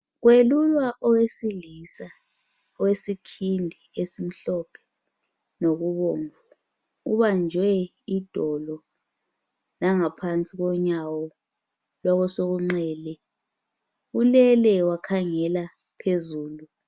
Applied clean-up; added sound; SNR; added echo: none; none; none; none.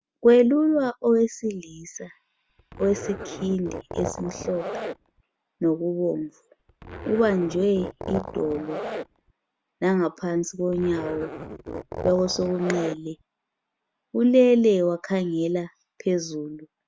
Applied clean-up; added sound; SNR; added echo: none; Zipper (clothing); 10 dB; none.